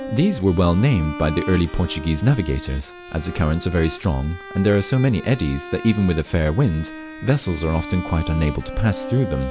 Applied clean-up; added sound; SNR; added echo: none; Bowed string instrument; 13 dB; none.